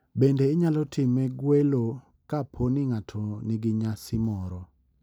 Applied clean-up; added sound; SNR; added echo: none; none; none; none.